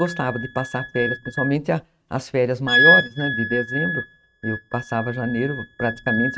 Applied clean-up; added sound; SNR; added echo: neural mask model RNNoise.